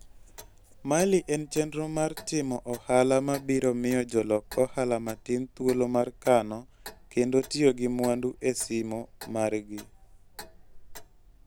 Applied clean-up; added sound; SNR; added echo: none; Clock; 19 dB; none.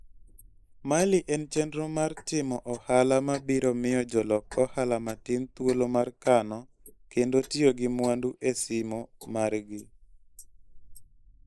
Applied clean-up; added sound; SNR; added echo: neural mask model Resemble Enhance denoiser.